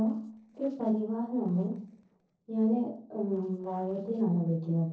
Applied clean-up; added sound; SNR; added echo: neural separator model SepFormer DNS4.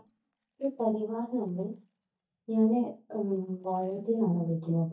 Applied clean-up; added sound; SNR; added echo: neural mask model DeepFilterNet 3.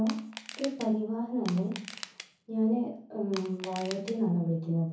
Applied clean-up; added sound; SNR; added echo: none; Crushing; 15 dB; reverberation time 0.6 s.